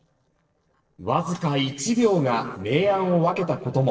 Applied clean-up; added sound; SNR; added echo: neural separator model SepFormer DNS4.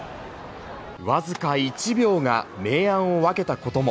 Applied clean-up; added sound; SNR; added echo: none; none; none; none.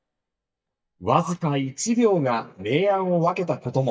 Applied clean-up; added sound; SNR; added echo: neural mask model DeepFilterNet 3.